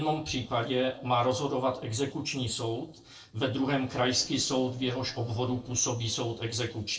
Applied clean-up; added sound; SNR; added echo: neural separator model SepFormer DNS4.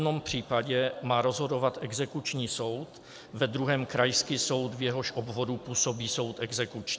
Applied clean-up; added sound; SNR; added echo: none; none; none; none.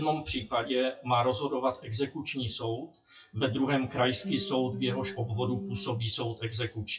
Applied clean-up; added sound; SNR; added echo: classical method WPE with log-MMSE.